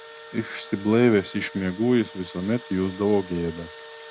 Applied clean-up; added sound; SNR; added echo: none; Engine / Drill; 18 dB; none.